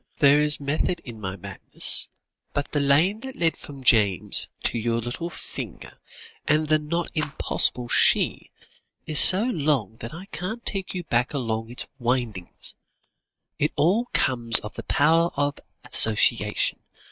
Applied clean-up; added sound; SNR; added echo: neural mask model RNNoise.